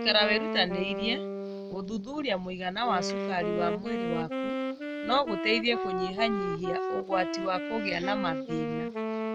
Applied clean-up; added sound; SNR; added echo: none; Wind instrument, woodwind instrument; 2 dB; none.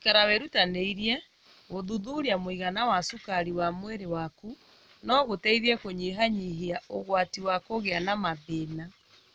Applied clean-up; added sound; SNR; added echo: none; none; none; none.